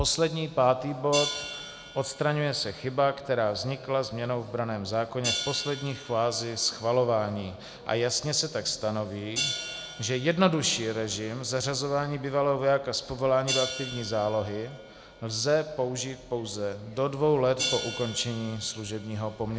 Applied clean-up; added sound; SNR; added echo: none; Hi-hat; 11 dB; none.